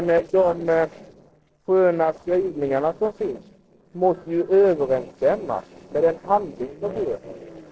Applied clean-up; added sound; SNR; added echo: neural separator model SepFormer DNS4.